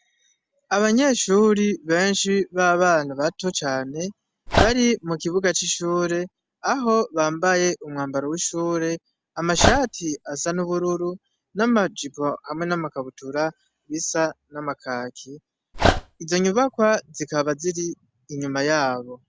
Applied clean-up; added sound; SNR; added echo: none; Dog; 1 dB; none.